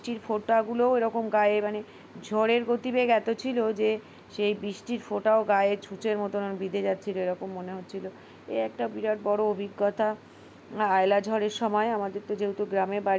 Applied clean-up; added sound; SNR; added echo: none; none; none; none.